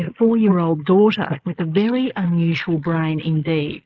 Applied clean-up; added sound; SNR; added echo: neural mask model Resemble Enhance denoiser.